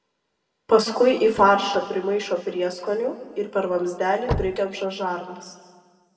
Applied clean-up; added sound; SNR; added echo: none; Slam / Car; 12 dB; reverberation time 1.3 s.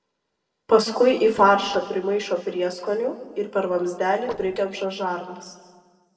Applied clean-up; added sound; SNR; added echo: neural separator model SepFormer DNS4.